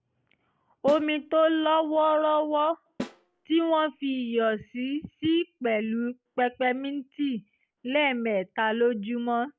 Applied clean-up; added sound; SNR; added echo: none; Snare drum; 15 dB; none.